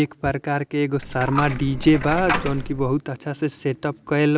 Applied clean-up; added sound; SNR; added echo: none; Coin (dropping); 6 dB; none.